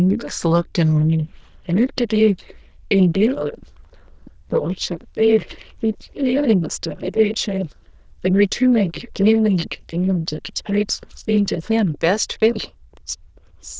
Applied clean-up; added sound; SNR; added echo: neural diffusion model UNIVERSE++.